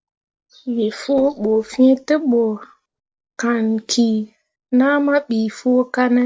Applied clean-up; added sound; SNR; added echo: neural separator model SepFormer DNS4.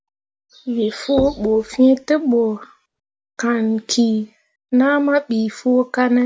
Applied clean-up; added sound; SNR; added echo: none; Knock; 15 dB; none.